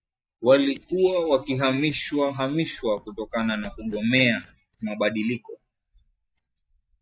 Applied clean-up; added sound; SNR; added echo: neural mask model DeepFilterNet 3.